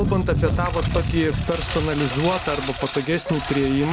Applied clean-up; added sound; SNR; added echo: none; Engine; 3 dB; none.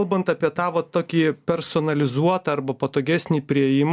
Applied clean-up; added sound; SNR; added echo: none; none; none; none.